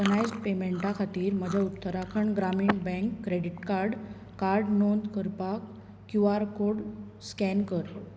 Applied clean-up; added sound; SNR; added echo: none; Chewing, mastication; 14 dB; none.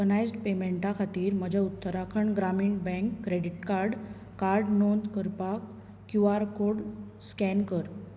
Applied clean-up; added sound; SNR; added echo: none; none; none; none.